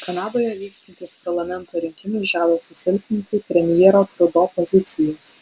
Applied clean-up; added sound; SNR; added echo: none; none; none; none.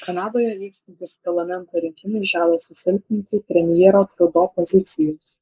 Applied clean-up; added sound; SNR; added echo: neural mask model Resemble Enhance denoiser.